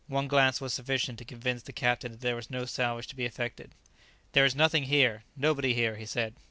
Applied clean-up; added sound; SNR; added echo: none; none; none; none.